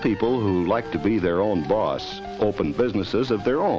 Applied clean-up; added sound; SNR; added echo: none; none; none; none.